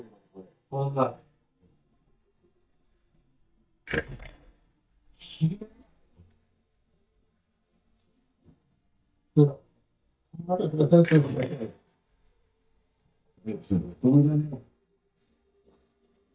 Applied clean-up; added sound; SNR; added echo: neural mask model DeepFilterNet 3.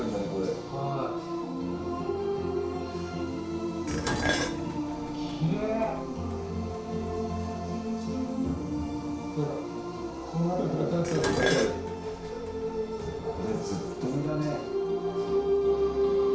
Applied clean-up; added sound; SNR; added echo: none; Dishes, pots, and pans; 10 dB; reverberation time 0.6 s.